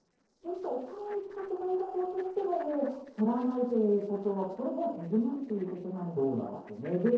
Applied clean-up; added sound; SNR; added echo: neural separator model SepFormer DNS4.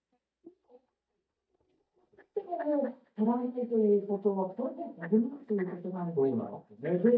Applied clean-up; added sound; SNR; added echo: neural mask model DeepFilterNet 3.